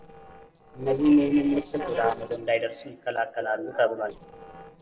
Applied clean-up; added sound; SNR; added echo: neural separator model SepFormer DNS4.